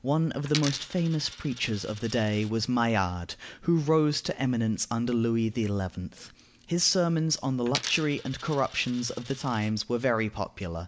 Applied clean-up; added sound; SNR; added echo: none; Coin (dropping); 13 dB; none.